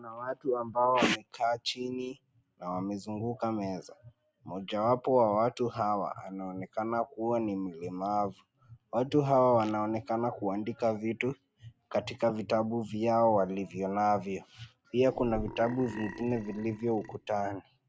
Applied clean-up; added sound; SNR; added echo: none; Burping, eructation; 13 dB; none.